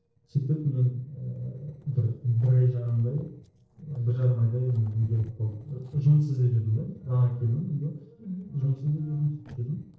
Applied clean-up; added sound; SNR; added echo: neural separator model SepFormer DNS4.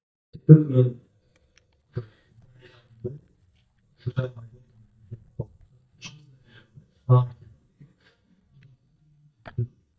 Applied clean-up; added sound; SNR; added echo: neural mask model DeepFilterNet 3.